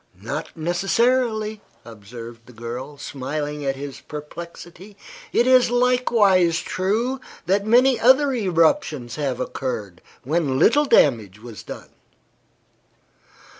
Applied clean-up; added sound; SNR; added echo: none; none; none; none.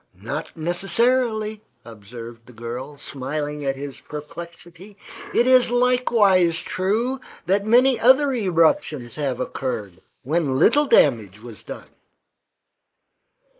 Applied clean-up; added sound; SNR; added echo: neural mask model Resemble Enhance denoiser.